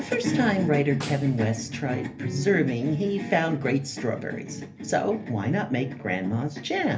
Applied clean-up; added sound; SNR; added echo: none; Snare drum; 18 dB; reverberation time 0.3 s.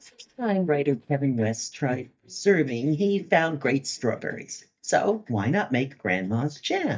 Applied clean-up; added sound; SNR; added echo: neural mask model DeepFilterNet 3.